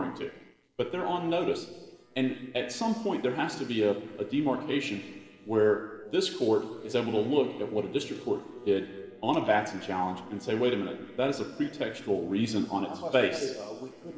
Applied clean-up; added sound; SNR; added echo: neural separator model SepFormer DNS4.